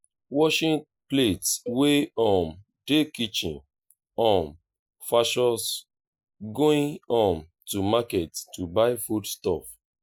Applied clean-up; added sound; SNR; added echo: neural mask model Resemble Enhance denoiser.